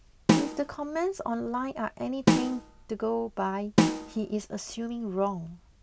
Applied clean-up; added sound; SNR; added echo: none; Snare drum; -4 dB; none.